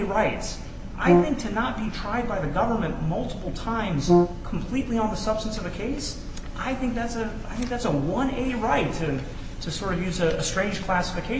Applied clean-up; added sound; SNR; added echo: none; Brass instrument; -3 dB; none.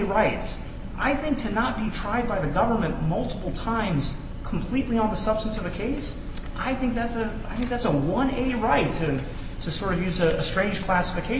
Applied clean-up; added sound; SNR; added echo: none; none; none; none.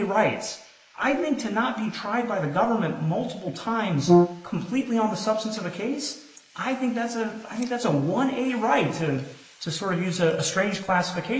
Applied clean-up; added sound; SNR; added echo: neural mask model Resemble Enhance denoiser.